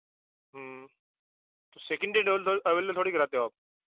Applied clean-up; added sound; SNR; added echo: none; none; none; none.